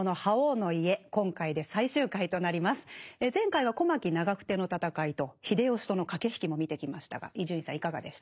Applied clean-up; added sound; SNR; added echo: neural mask model DeepFilterNet 3.